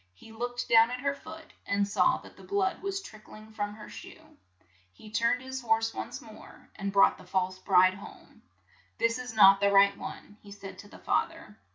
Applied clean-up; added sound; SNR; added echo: none; none; none; none.